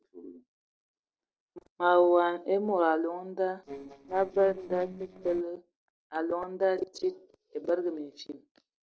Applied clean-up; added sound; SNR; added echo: neural separator model SepFormer DNS4.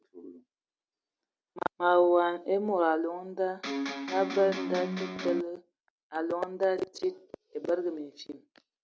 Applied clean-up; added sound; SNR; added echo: none; Electric guitar; 4 dB; none.